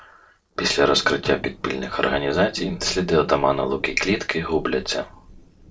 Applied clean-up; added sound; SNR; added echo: neural separator model SepFormer DNS4.